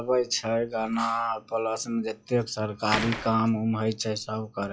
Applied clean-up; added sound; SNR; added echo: classical method log-MMSE.